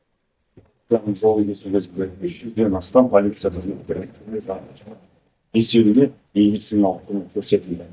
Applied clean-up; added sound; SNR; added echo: neural mask model DeepFilterNet 3.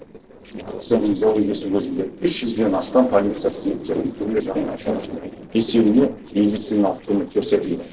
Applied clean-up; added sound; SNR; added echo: neural separator model SepFormer DNS4.